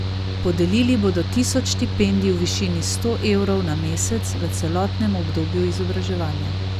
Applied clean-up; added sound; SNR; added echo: none; Mechanical fan; 2 dB; none.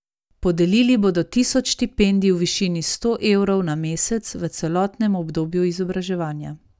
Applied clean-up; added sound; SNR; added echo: none; none; none; none.